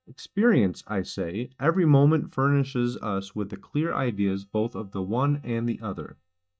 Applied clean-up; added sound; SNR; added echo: neural mask model DeepFilterNet 3.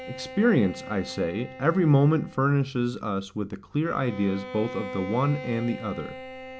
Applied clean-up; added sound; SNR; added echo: none; Bowed string instrument; 14 dB; none.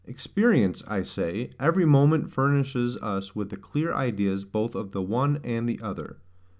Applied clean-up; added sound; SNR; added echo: none; none; none; none.